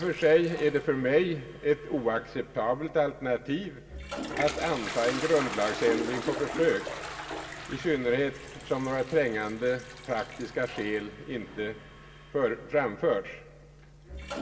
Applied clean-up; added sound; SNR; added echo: none; Toilet flush; 11 dB; reverberation time 0.6 s.